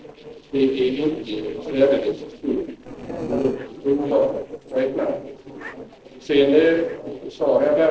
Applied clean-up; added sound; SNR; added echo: neural separator model SepFormer DNS4.